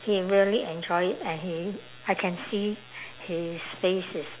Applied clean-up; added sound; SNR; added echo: none; none; none; none.